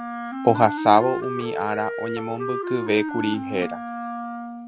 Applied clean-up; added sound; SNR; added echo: none; Wind instrument, woodwind instrument; 6 dB; none.